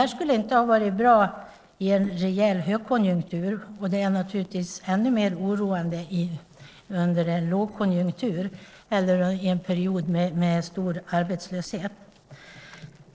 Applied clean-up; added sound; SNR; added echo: neural separator model SepFormer DNS4.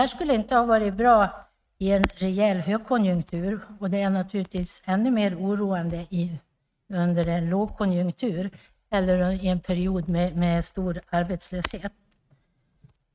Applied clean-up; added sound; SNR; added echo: neural mask model RNNoise.